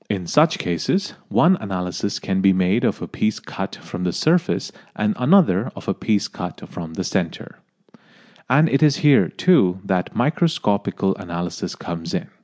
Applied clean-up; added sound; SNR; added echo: none; none; none; none.